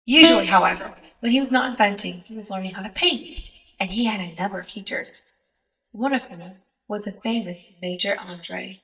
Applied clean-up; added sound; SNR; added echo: neural mask model DeepFilterNet 3.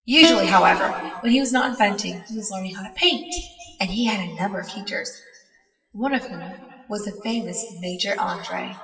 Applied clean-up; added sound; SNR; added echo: classical method WPE with log-MMSE.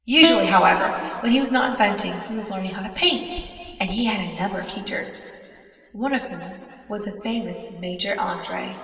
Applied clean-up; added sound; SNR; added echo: none; Plucked string instrument; 5 dB; reverberation time 2.4 s.